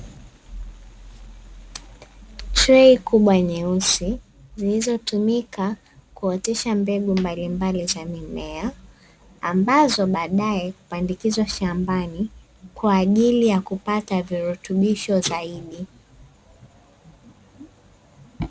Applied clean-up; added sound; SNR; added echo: none; none; none; none.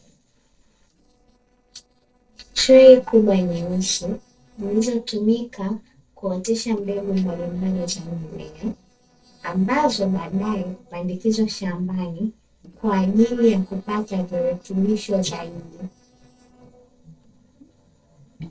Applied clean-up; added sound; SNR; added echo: neural separator model SepFormer DNS4.